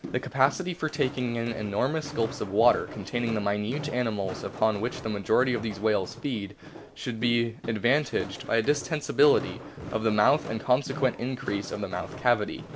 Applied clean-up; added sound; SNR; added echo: none; Walk, footsteps; 13 dB; none.